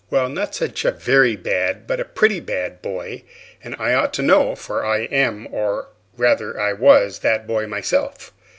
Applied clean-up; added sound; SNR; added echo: none; none; none; none.